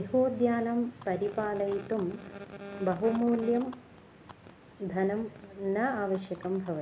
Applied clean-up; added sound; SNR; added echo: none; none; none; none.